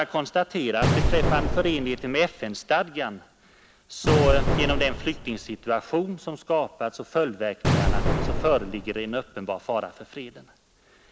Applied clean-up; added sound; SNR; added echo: none; Explosion; 0 dB; none.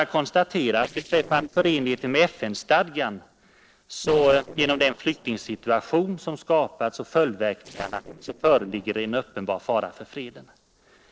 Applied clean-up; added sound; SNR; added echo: neural separator model SepFormer DNS4.